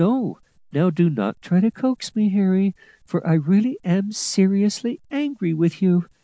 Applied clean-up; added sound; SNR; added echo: none; none; none; none.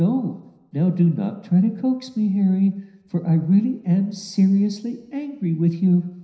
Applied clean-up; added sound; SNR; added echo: none; none; none; reverberation time 0.9 s.